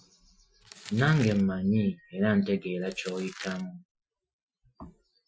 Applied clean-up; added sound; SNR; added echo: classical method Wiener filter.